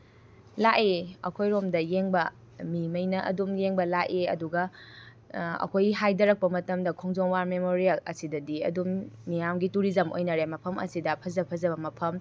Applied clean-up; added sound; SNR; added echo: none; none; none; none.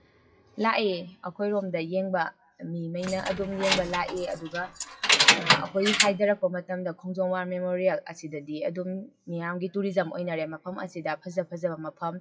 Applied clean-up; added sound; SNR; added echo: classical method WPE with log-MMSE.